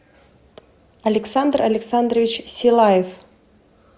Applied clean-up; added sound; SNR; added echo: none; none; none; none.